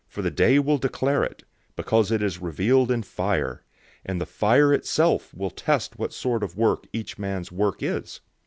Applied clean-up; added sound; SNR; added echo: none; none; none; none.